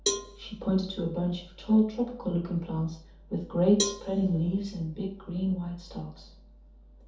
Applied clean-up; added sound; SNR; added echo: none; Cowbell; 9 dB; reverberation time 0.5 s.